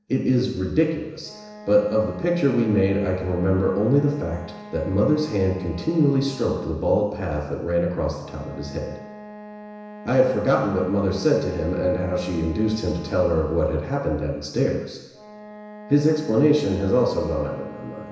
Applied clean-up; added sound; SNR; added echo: none; Wind instrument, woodwind instrument; 18 dB; reverberation time 1.0 s.